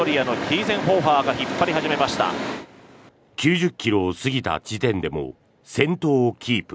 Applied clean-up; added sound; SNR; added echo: none; none; none; none.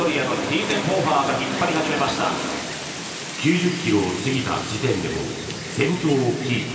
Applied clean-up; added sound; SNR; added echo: none; Wind; 10 dB; reverberation time 2.5 s.